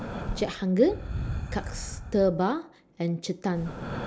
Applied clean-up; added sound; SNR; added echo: none; Breathing; 7 dB; none.